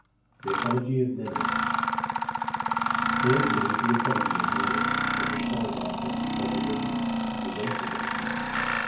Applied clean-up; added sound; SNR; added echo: none; Mechanisms; -5 dB; reverberation time 0.9 s.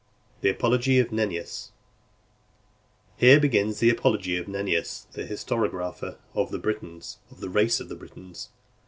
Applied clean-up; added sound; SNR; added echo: none; none; none; none.